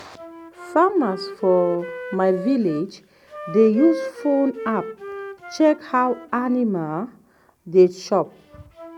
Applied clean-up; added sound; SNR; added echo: none; Wind instrument, woodwind instrument; 13 dB; none.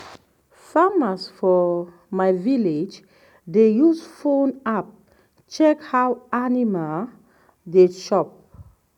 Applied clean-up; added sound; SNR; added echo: none; none; none; none.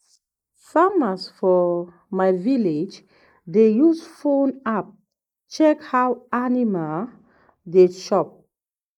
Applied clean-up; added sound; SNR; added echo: neural mask model Resemble Enhance denoiser.